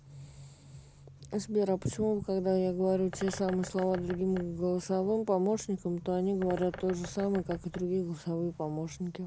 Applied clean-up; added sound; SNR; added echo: none; Bird; 18 dB; none.